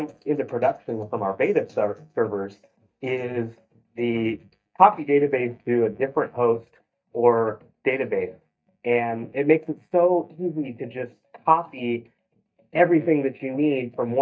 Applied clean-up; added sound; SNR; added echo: neural mask model DeepFilterNet 3.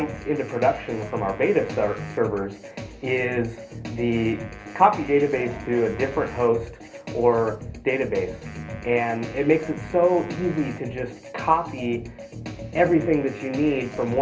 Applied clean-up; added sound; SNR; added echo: none; Wind instrument, woodwind instrument; 20 dB; reverberation time 0.3 s.